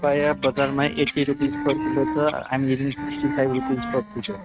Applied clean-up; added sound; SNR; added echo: neural mask model RNNoise.